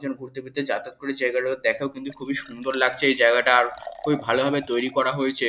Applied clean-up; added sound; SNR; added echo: neural mask model DeepFilterNet 3.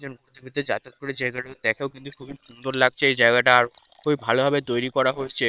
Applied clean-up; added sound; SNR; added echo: neural separator model SepFormer WHAM!.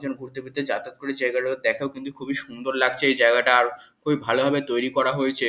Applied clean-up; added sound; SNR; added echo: none; none; none; none.